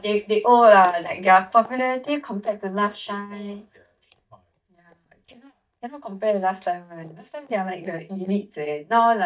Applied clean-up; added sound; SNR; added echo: neural mask model DeepFilterNet 3.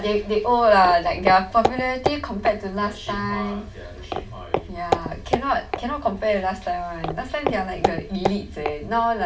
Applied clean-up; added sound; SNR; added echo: none; Walk, footsteps; 6 dB; reverberation time 0.2 s.